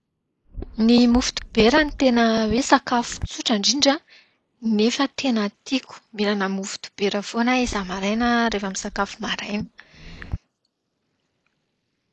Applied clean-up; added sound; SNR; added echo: neural mask model Resemble Enhance denoiser.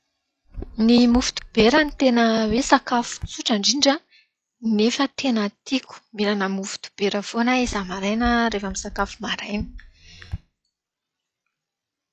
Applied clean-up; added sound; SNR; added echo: classical method log-MMSE.